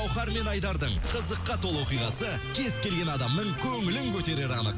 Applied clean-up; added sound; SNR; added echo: none; Zipper (clothing); 16 dB; none.